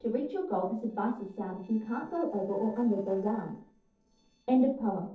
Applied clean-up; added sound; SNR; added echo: neural separator model SepFormer DNS4.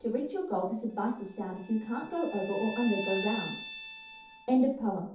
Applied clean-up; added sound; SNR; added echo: none; Bowed string instrument; 12 dB; reverberation time 0.5 s.